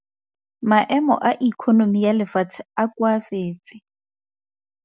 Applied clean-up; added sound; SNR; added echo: none; none; none; none.